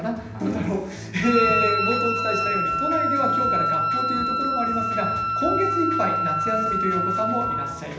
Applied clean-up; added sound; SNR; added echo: none; Wind instrument, woodwind instrument; -2 dB; reverberation time 0.9 s.